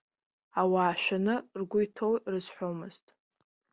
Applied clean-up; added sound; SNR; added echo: none; none; none; none.